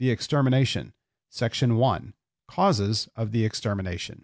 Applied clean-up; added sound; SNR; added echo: none; none; none; none.